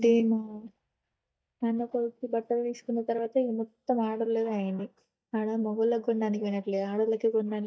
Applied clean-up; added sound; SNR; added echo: neural mask model DeepFilterNet 3.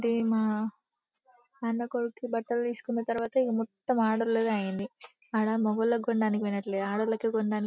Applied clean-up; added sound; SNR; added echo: none; none; none; none.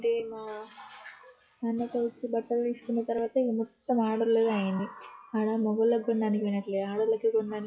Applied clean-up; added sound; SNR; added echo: classical method WPE with log-MMSE.